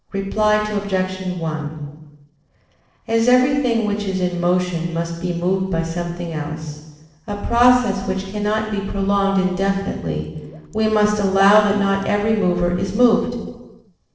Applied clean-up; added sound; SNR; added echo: neural separator model SepFormer DNS4.